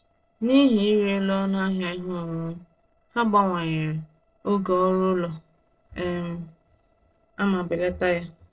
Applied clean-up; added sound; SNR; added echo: neural separator model SepFormer DNS4.